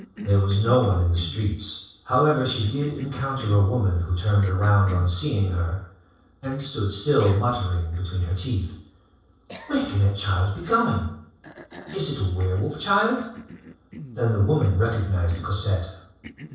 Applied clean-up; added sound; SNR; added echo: neural separator model SepFormer DNS4.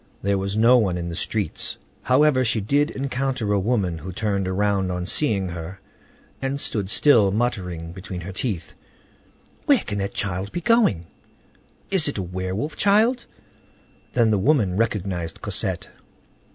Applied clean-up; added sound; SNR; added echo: none; none; none; none.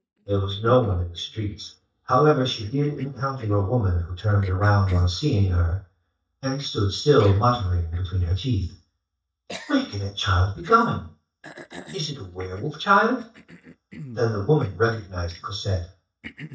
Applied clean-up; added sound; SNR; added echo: neural mask model DeepFilterNet 3.